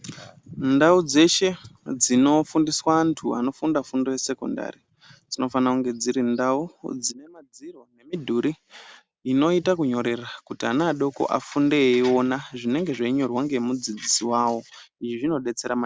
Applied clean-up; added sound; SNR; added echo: none; none; none; none.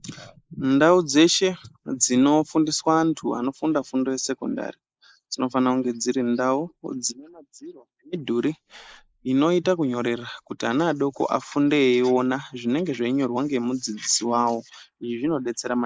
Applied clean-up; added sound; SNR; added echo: neural mask model Resemble Enhance denoiser.